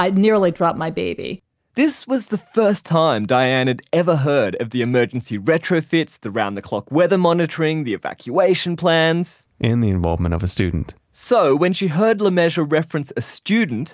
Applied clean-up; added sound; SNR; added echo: none; none; none; none.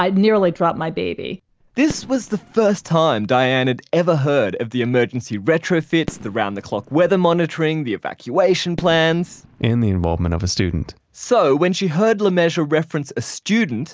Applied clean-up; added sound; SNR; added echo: none; Fireworks; 19 dB; none.